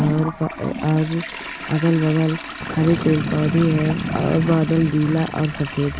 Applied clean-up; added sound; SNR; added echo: none; Boom + Toilet flush; 7 dB; none.